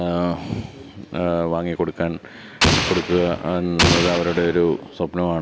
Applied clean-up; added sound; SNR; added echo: none; Explosion; 0 dB; none.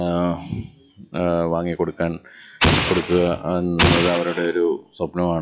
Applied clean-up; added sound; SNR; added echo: classical method log-MMSE.